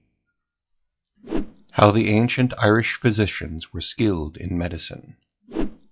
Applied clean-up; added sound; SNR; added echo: classical method log-MMSE.